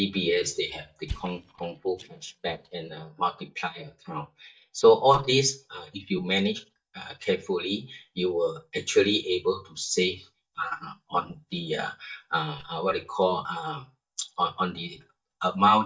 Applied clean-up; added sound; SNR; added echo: neural mask model DeepFilterNet 3.